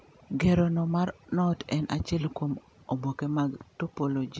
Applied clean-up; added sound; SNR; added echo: none; none; none; none.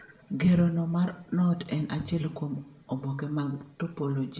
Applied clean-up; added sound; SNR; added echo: none; none; none; reverberation time 0.5 s.